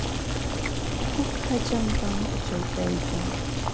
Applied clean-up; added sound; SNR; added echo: none; Boiling; -5 dB; none.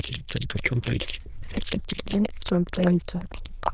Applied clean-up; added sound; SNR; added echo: neural diffusion model UNIVERSE++.